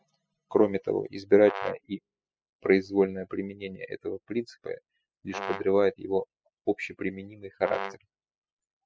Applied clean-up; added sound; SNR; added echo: classical method spectral subtraction.